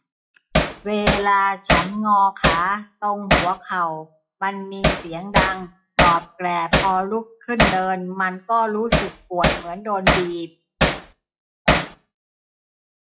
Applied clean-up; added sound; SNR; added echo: classical method WPE with log-MMSE.